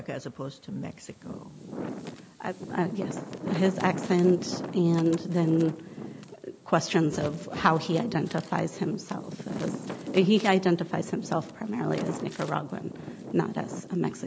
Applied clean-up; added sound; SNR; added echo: none; Wind; 11 dB; none.